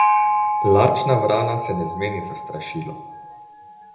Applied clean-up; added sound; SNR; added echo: none; Gong; 0 dB; reverberation time 0.8 s.